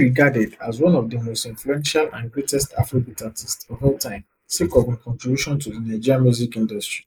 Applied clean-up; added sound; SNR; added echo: neural mask model Resemble Enhance denoiser.